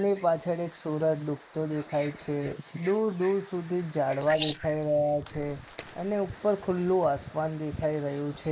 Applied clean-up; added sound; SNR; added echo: neural mask model Resemble Enhance denoiser.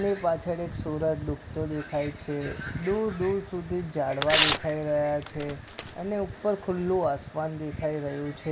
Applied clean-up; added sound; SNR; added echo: none; Tearing; -2 dB; none.